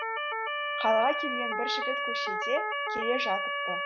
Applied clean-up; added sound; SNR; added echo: none; Motor vehicle (road) / Siren; -1 dB; none.